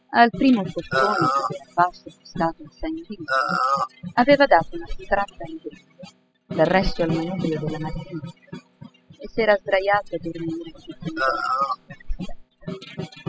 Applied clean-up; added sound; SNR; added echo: classical method spectral subtraction.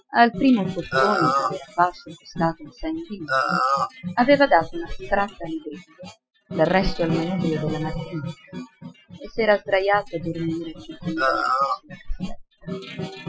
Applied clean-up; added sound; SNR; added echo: classical method Wiener filter.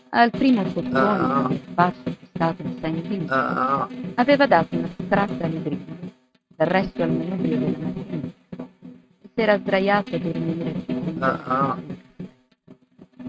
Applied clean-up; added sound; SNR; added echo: neural mask model RNNoise.